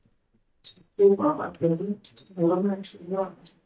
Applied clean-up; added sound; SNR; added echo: neural mask model DeepFilterNet 3.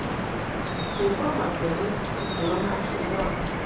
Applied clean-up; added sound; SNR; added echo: none; Drip; -2 dB; reverberation time 0.6 s.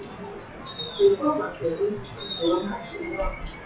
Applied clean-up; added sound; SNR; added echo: classical method WPE with log-MMSE.